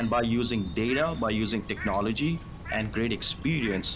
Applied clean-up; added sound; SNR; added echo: none; Bird; 11 dB; none.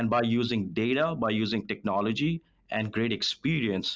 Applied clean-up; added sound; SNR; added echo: none; none; none; none.